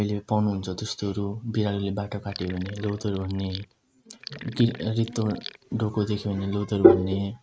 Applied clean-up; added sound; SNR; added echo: neural mask model RNNoise.